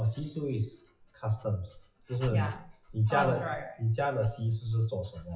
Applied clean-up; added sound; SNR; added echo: classical method WPE with log-MMSE.